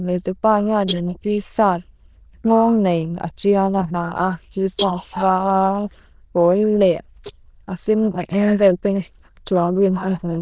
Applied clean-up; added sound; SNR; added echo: neural diffusion model UNIVERSE++.